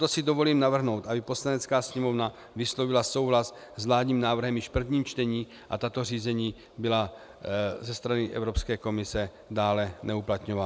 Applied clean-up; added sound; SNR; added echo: none; none; none; none.